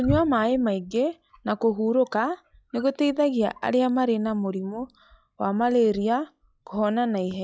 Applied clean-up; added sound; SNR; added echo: classical method log-MMSE.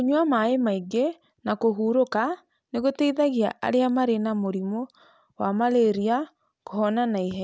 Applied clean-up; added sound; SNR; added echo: none; none; none; none.